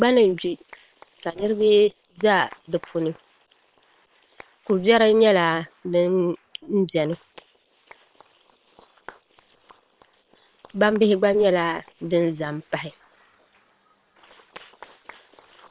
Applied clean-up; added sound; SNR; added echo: neural separator model SepFormer WHAM!.